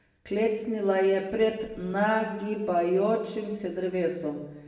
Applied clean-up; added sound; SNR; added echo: none; none; none; reverberation time 1.0 s.